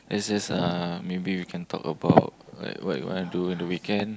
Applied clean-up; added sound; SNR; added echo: none; none; none; none.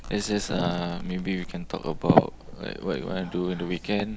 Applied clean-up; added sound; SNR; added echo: none; Domestic sounds, home sounds; 13 dB; none.